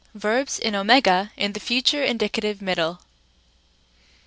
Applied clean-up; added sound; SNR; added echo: none; none; none; none.